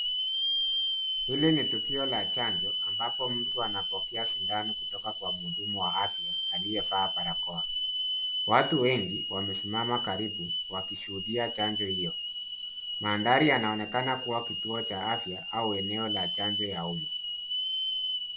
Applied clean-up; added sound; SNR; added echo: none; Hiss / Alarm; 0 dB; none.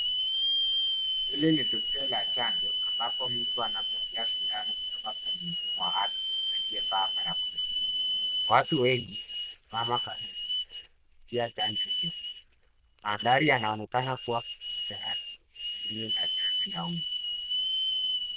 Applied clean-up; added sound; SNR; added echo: neural diffusion model UNIVERSE++.